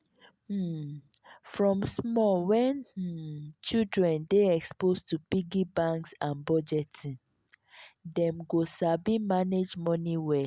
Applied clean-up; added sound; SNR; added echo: none; none; none; none.